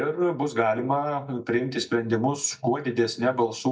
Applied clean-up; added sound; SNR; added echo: neural mask model DeepFilterNet 3.